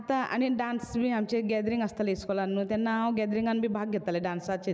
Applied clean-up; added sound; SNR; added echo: none; none; none; none.